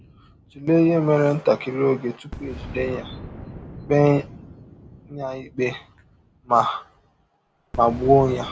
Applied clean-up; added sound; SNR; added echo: none; Boom; 17 dB; none.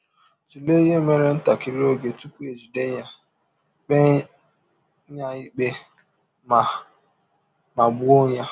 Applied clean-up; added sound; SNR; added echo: none; none; none; none.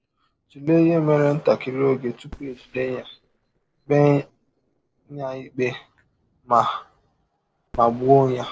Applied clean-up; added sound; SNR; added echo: neural separator model SepFormer DNS4.